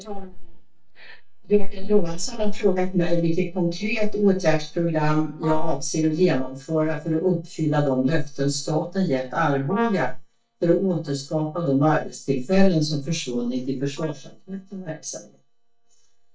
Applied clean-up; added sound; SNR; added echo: neural mask model DeepFilterNet 3.